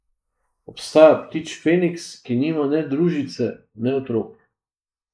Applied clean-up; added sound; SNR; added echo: neural mask model Resemble Enhance denoiser.